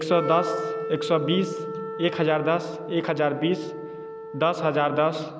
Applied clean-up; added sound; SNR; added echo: none; Wind instrument, woodwind instrument; 8 dB; none.